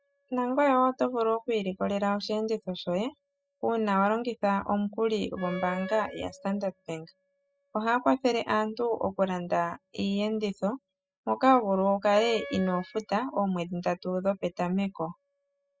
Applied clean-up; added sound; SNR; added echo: classical method spectral subtraction.